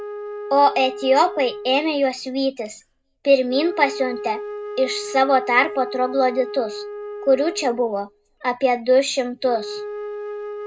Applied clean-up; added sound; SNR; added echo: none; Wind instrument, woodwind instrument; 11 dB; reverberation time 0.2 s.